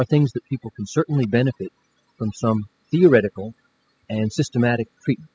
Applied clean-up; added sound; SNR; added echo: classical method spectral subtraction.